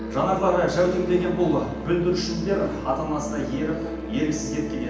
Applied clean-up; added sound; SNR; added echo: none; Musical instrument; 12 dB; reverberation time 0.9 s.